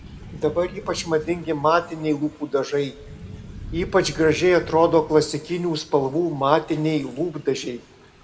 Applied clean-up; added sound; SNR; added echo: none; Thunder / Rain; 18 dB; reverberation time 1.1 s.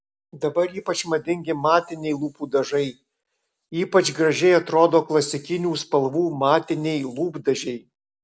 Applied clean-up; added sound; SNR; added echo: none; none; none; none.